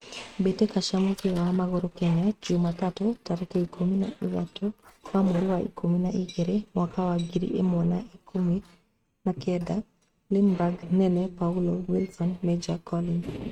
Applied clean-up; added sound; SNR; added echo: neural mask model RNNoise.